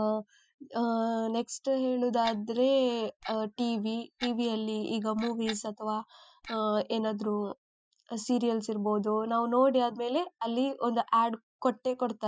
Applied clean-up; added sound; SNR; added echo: classical method Wiener filter.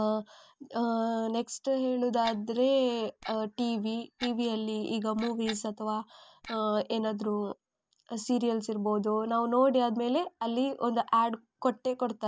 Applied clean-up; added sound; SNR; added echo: none; Clock; 17 dB; none.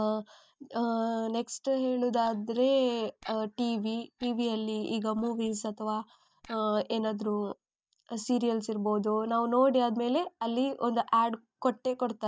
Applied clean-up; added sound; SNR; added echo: neural mask model DeepFilterNet 3.